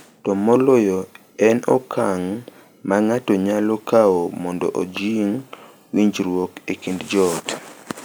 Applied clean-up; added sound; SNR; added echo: none; none; none; none.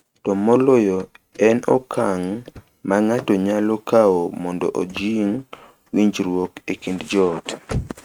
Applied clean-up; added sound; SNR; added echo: neural mask model RNNoise.